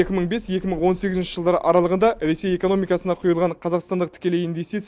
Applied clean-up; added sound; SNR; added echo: none; none; none; none.